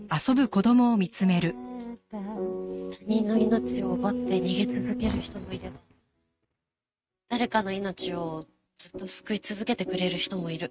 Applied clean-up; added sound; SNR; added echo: neural mask model RNNoise.